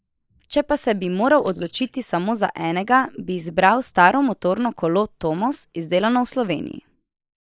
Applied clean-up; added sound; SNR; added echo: neural mask model Resemble Enhance denoiser.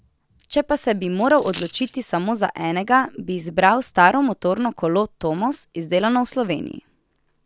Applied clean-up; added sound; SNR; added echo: none; Coin (dropping); 18 dB; none.